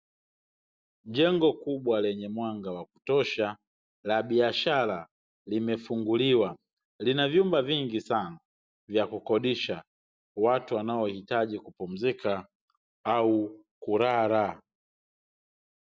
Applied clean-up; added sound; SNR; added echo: none; none; none; none.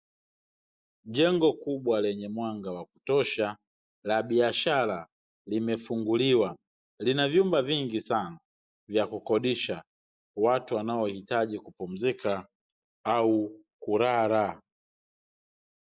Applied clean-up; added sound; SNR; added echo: neural mask model Resemble Enhance denoiser.